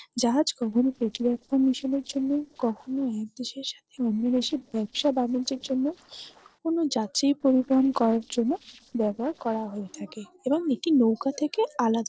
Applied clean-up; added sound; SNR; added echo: neural separator model SepFormer DNS4.